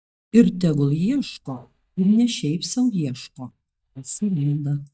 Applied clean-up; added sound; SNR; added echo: neural mask model DeepFilterNet 3.